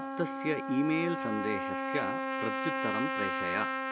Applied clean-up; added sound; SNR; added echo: none; Trumpet; 0 dB; none.